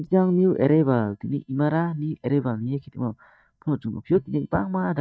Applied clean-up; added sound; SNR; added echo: neural mask model DeepFilterNet 3.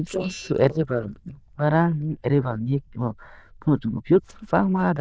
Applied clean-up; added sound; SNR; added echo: neural diffusion model UNIVERSE++.